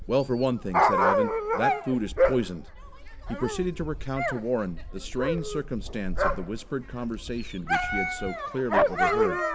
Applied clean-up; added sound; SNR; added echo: none; Dog; -3 dB; none.